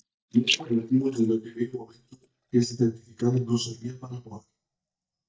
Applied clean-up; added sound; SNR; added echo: neural mask model DeepFilterNet 3.